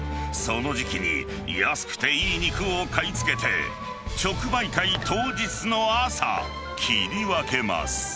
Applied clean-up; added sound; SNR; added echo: none; none; none; none.